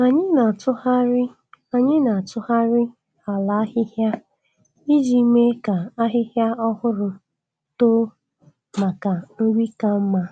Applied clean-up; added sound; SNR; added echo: none; none; none; none.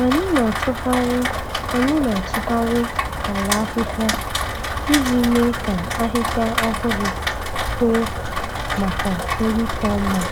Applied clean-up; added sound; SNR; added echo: none; Rain; 2 dB; none.